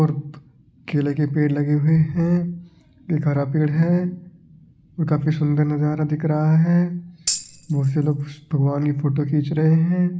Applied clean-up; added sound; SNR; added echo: none; Tambourine; 10 dB; none.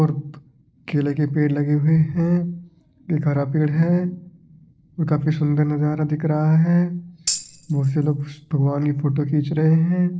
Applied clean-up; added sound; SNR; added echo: neural separator model SepFormer DNS4.